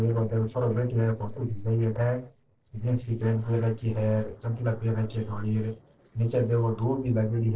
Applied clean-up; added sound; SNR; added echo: neural separator model SepFormer DNS4.